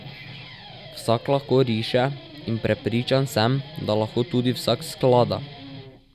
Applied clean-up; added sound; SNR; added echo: none; Guitar; 16 dB; none.